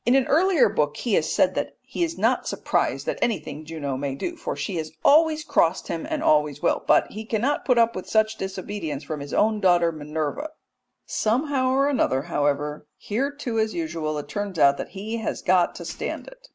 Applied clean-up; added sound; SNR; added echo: none; none; none; none.